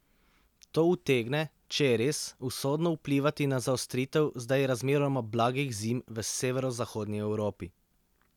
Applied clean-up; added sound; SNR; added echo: none; none; none; none.